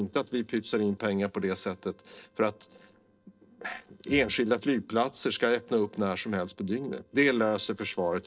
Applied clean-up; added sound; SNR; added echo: neural separator model SepFormer DNS4.